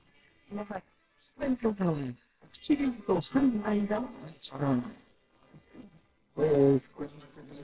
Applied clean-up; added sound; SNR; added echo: neural separator model SepFormer WHAMR!.